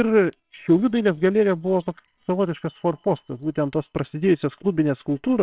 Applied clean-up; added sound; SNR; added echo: neural separator model SepFormer WHAMR!.